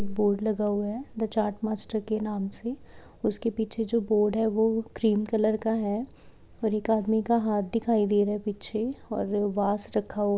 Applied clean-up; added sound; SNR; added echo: none; none; none; none.